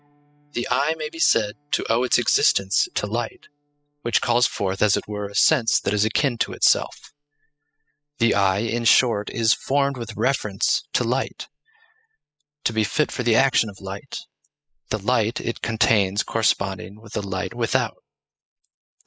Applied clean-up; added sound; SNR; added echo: classical method spectral subtraction.